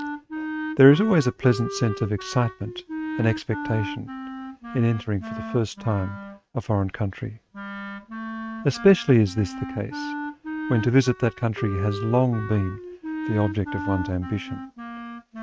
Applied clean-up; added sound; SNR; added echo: neural mask model RNNoise.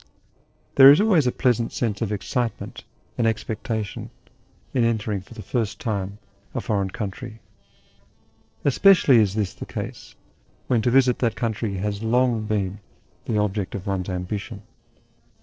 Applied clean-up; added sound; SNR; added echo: neural separator model SepFormer DNS4.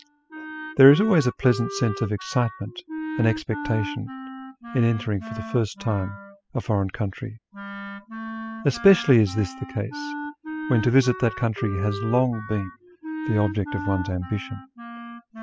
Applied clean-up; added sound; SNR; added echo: classical method spectral subtraction.